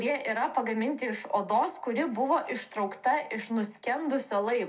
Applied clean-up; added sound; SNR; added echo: none; none; none; reverberation time 0.2 s.